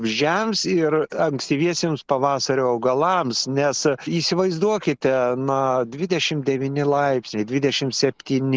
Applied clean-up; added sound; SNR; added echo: none; none; none; none.